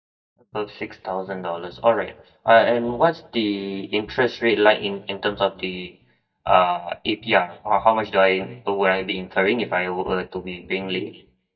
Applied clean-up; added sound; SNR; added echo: neural mask model DeepFilterNet 3.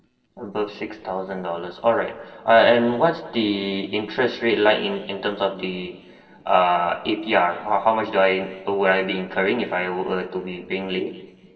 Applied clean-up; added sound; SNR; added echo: neural separator model SepFormer DNS4.